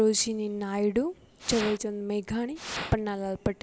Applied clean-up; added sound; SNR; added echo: none; Fire; 7 dB; none.